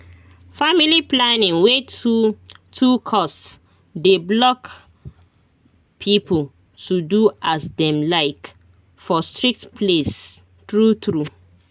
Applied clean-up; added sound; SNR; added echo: none; none; none; none.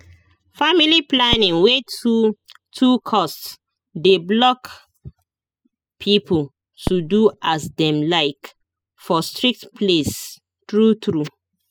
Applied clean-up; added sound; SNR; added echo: classical method spectral subtraction.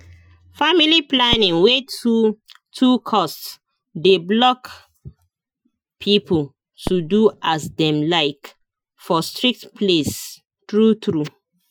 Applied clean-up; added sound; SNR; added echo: classical method Wiener filter.